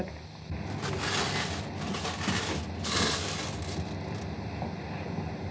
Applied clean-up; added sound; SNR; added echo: none; Glass; 0 dB; reverberation time 0.5 s.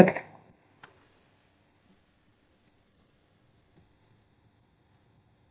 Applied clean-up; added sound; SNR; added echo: neural mask model DeepFilterNet 3.